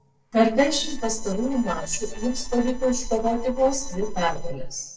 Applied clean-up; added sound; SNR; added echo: neural separator model SepFormer DNS4.